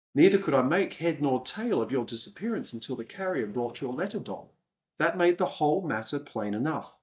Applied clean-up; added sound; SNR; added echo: neural mask model DeepFilterNet 3.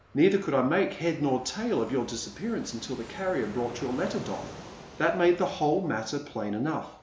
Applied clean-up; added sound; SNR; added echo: none; Fixed-wing aircraft, airplane; 18 dB; none.